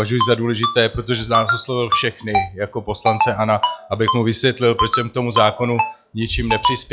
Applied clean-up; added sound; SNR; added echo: classical method log-MMSE.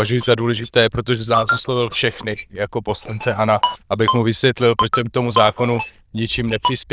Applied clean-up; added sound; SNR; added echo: neural diffusion model UNIVERSE++.